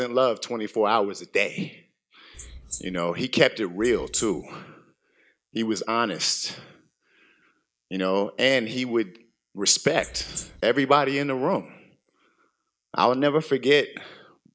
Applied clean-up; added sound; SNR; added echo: neural mask model DeepFilterNet 3.